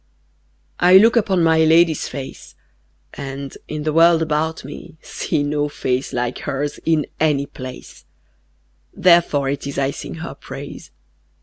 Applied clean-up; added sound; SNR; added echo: none; none; none; none.